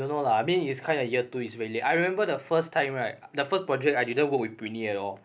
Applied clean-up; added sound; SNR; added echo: none; none; none; none.